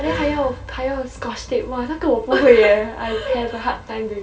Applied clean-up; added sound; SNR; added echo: none; none; none; reverberation time 0.3 s.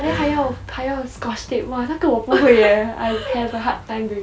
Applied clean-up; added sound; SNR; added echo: none; none; none; none.